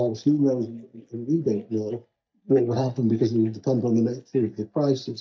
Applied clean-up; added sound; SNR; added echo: neural mask model DeepFilterNet 3.